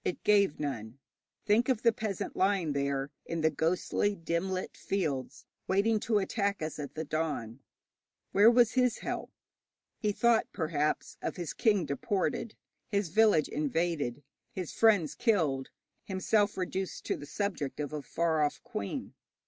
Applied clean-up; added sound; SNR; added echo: none; none; none; none.